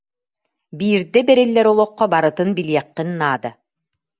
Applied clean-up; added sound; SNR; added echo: none; none; none; none.